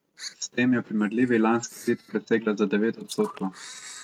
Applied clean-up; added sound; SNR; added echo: neural mask model RNNoise.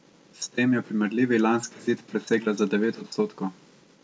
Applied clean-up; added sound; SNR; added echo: none; none; none; none.